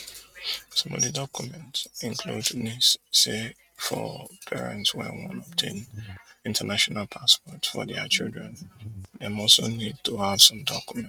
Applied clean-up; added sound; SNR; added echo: neural mask model RNNoise.